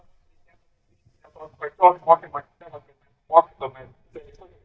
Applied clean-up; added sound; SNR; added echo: neural mask model DeepFilterNet 3.